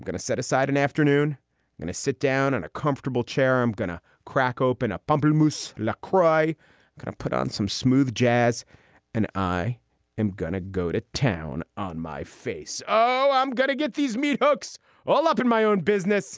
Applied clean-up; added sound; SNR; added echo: none; none; none; none.